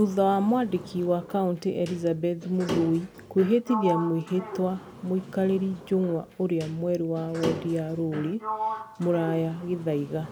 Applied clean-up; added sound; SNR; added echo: none; Sliding door; 11 dB; none.